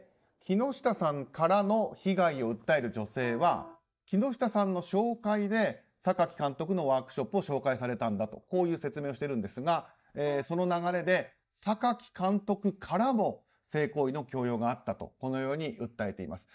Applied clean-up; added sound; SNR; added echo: neural mask model DeepFilterNet 3.